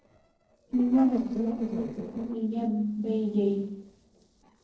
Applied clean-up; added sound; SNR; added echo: neural separator model SepFormer DNS4.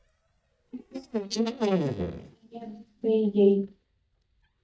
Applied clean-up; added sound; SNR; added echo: neural mask model DeepFilterNet 3.